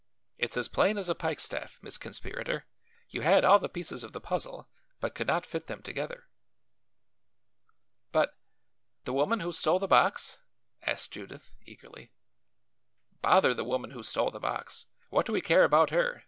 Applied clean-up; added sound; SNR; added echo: none; none; none; none.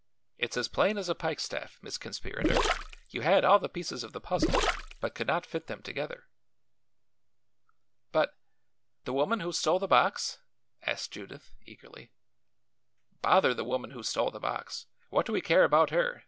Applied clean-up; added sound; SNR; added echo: none; Gurgling; 0 dB; none.